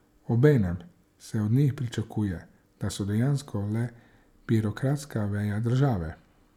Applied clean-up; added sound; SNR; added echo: none; none; none; none.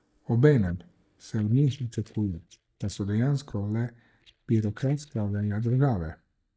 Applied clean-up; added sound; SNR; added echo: neural mask model DeepFilterNet 3.